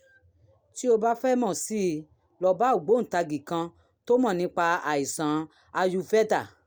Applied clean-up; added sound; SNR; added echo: none; none; none; none.